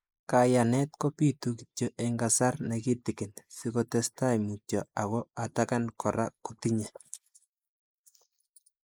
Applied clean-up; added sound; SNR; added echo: neural mask model Resemble Enhance denoiser.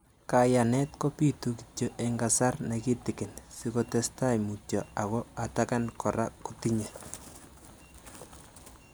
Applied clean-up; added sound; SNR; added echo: none; none; none; none.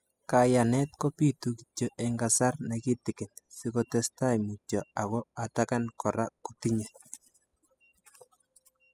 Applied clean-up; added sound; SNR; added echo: classical method spectral subtraction.